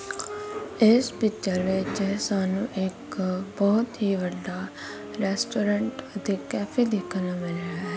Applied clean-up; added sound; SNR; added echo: none; Wind instrument, woodwind instrument; 16 dB; none.